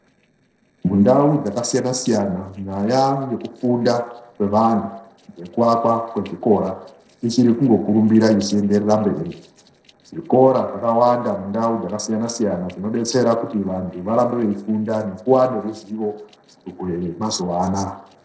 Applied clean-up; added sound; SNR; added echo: neural separator model SepFormer DNS4.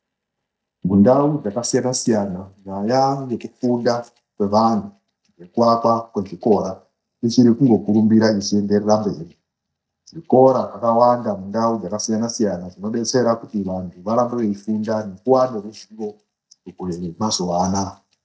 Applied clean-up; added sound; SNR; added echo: neural mask model DeepFilterNet 3.